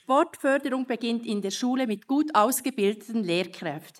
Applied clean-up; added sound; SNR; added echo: neural mask model Resemble Enhance denoiser.